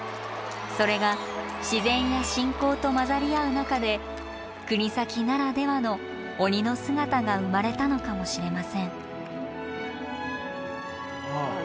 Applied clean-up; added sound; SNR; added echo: none; Cheering; 12 dB; none.